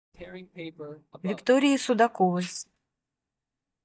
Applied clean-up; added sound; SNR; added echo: neural mask model DeepFilterNet 3.